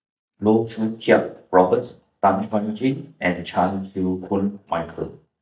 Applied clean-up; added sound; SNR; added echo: neural mask model DeepFilterNet 3.